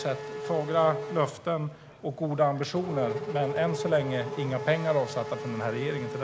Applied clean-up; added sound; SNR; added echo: none; Race car, auto racing / Accelerating, revving, vroom; 7 dB; none.